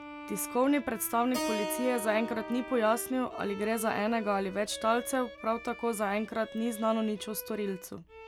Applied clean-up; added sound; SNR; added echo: none; Bowed string instrument + Keyboard (musical); 10 dB; none.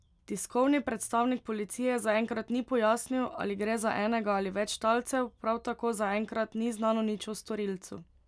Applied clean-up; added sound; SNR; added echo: none; none; none; none.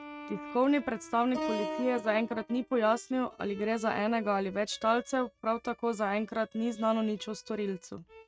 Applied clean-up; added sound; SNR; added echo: neural mask model RNNoise.